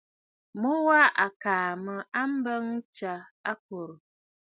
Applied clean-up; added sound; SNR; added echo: none; none; none; none.